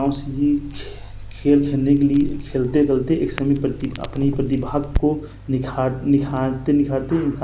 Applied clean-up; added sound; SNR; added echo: none; Crackle; 11 dB; none.